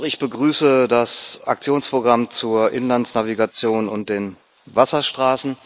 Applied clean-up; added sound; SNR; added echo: neural mask model Resemble Enhance denoiser.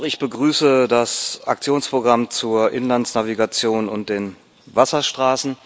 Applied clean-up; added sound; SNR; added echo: none; none; none; none.